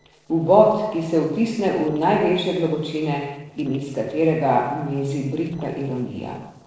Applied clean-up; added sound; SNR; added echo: neural separator model SepFormer DNS4.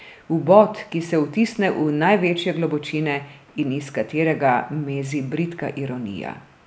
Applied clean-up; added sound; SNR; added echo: none; none; none; none.